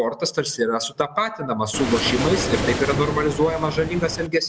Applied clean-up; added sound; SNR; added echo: none; Waves, surf; 4 dB; none.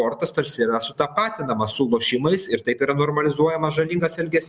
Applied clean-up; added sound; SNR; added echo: none; none; none; none.